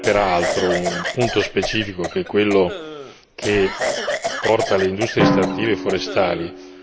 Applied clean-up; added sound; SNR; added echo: none; Cough + Drum; 4 dB; none.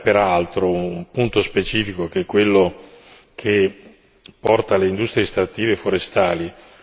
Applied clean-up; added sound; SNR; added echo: none; none; none; none.